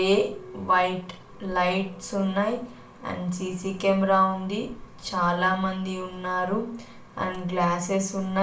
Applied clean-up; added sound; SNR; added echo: none; none; none; reverberation time 0.4 s.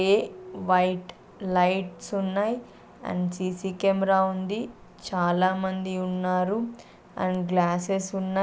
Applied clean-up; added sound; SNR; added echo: none; none; none; none.